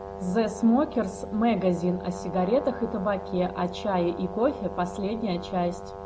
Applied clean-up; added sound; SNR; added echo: none; Brass instrument; 11 dB; none.